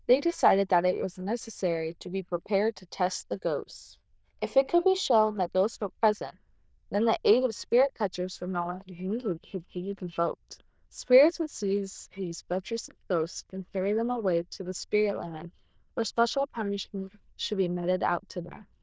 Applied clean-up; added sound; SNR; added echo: neural diffusion model UNIVERSE++.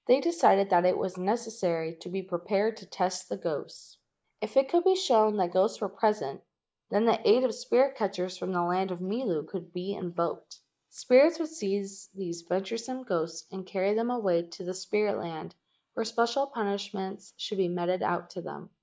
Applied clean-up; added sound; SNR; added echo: neural mask model Resemble Enhance denoiser.